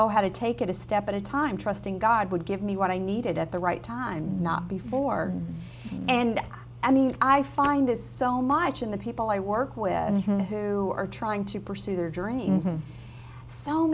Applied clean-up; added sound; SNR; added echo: none; none; none; none.